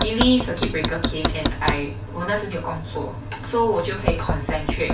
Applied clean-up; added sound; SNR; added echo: none; Knock; 3 dB; reverberation time 0.2 s.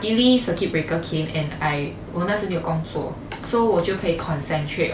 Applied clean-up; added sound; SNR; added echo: none; none; none; none.